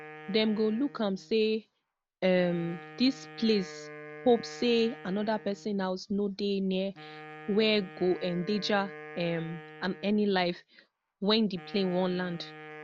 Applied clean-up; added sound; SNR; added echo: none; Wind instrument, woodwind instrument; 17 dB; none.